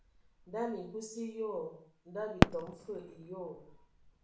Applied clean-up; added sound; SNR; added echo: none; Fireworks; -4 dB; reverberation time 0.5 s.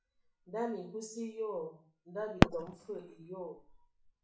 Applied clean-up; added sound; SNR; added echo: classical method WPE with log-MMSE.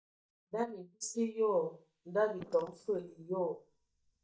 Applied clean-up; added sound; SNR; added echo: neural mask model DeepFilterNet 3.